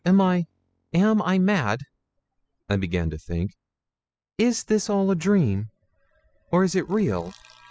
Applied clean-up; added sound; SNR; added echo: classical method spectral subtraction.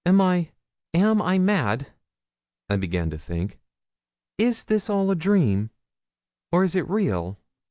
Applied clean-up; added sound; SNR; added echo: none; none; none; none.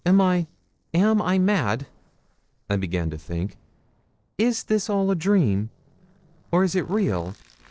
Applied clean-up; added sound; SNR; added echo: neural separator model SepFormer DNS4.